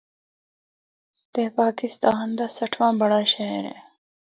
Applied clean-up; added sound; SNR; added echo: none; none; none; none.